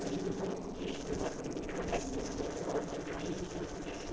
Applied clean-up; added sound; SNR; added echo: neural separator model SepFormer DNS4.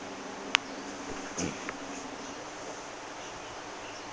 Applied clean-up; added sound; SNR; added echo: none; none; none; none.